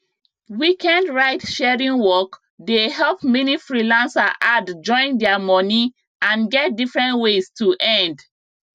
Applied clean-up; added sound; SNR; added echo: none; none; none; none.